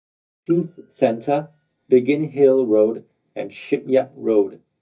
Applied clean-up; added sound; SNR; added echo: neural mask model DeepFilterNet 3.